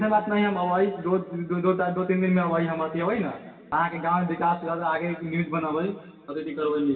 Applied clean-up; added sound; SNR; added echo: none; none; none; reverberation time 2.0 s.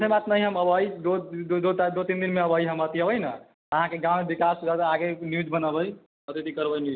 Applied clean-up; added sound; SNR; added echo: none; none; none; none.